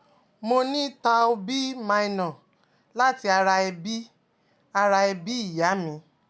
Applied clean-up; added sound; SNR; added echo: none; none; none; none.